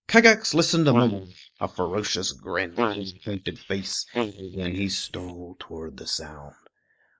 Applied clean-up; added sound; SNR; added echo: neural mask model Resemble Enhance denoiser.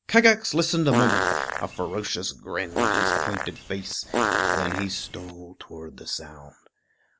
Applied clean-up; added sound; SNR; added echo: none; Fart; -1 dB; none.